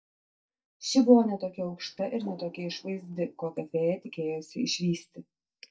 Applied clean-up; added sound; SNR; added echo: neural mask model DeepFilterNet 3.